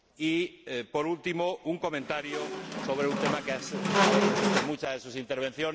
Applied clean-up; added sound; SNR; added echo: none; Squeak; -3 dB; none.